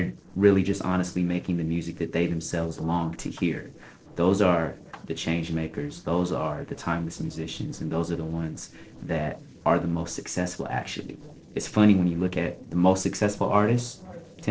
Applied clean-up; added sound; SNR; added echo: neural separator model SepFormer DNS4.